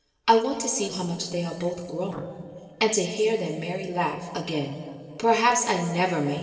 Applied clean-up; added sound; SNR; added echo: neural separator model SepFormer DNS4.